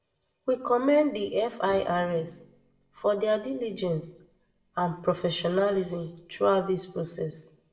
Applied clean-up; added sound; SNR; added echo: neural separator model SepFormer DNS4.